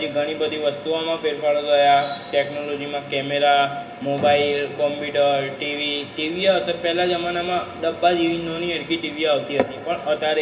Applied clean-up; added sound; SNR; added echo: none; none; none; reverberation time 0.4 s.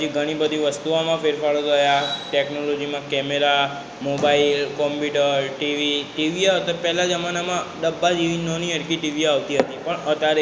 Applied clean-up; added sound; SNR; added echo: none; none; none; none.